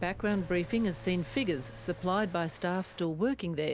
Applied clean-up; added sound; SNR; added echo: none; Domestic sounds, home sounds; 19 dB; none.